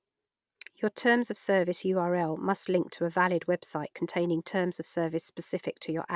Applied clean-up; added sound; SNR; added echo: none; none; none; none.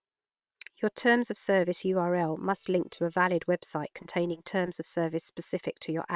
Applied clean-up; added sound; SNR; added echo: neural separator model SepFormer WHAM!.